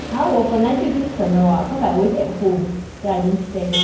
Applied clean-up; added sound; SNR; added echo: none; Motor vehicle (road); 10 dB; reverberation time 0.9 s.